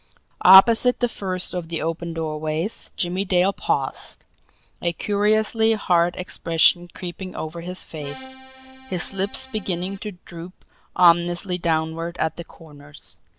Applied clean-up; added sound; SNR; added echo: none; Accordion; 18 dB; none.